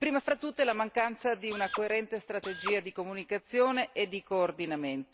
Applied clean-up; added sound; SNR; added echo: none; Drill; 10 dB; none.